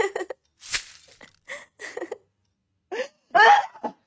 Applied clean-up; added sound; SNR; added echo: neural mask model RNNoise.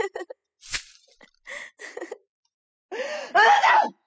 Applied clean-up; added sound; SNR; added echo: classical method spectral subtraction.